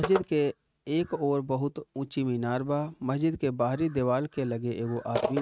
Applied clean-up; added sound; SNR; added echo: neural mask model RNNoise.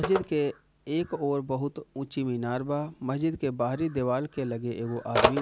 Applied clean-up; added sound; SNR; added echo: none; Telephone; 5 dB; none.